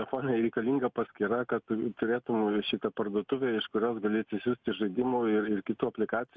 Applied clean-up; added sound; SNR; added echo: none; none; none; none.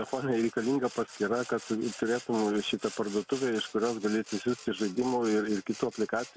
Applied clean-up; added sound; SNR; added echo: none; Sawing; 17 dB; none.